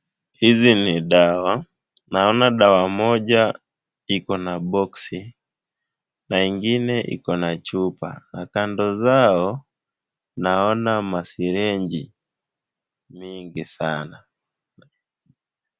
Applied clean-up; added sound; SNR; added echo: none; none; none; none.